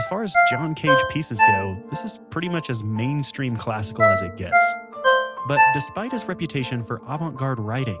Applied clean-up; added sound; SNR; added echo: none; Ringtone; -4 dB; none.